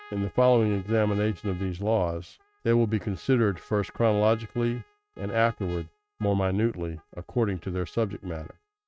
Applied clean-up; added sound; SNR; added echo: neural mask model RNNoise.